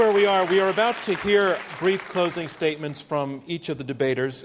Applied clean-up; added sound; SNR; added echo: none; none; none; none.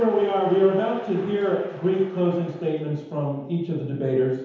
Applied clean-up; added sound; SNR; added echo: none; none; none; reverberation time 0.9 s.